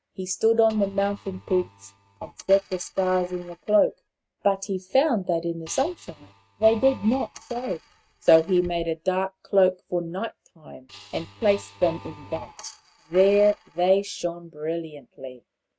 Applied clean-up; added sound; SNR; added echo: neural mask model RNNoise.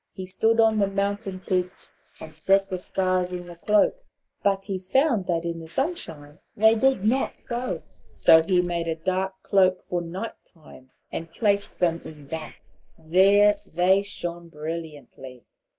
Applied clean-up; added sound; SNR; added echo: neural mask model Resemble Enhance denoiser.